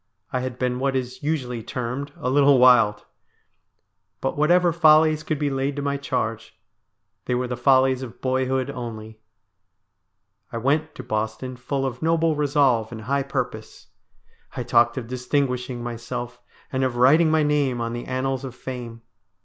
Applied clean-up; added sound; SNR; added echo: none; none; none; none.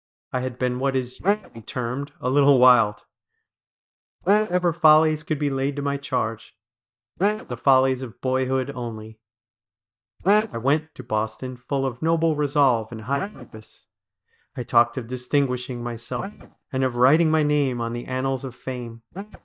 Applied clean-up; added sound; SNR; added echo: neural mask model DeepFilterNet 3.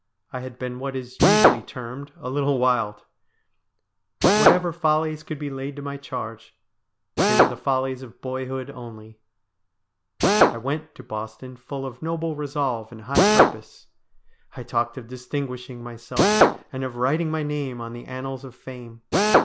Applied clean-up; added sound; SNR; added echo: none; Drill; -3 dB; none.